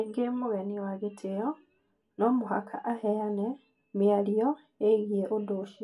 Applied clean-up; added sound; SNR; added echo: none; none; none; reverberation time 0.2 s.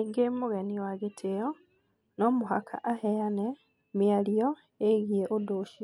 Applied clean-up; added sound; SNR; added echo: none; none; none; none.